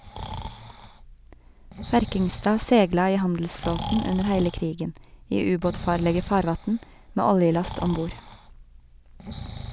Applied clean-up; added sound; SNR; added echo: none; Breathing; 12 dB; none.